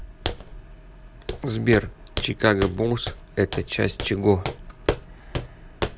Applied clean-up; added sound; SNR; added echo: none; Walk, footsteps; 7 dB; none.